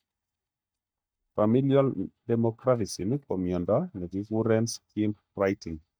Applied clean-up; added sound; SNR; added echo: neural mask model DeepFilterNet 3.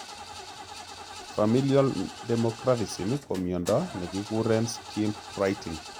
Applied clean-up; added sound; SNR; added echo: none; Engine starting / Car; 13 dB; none.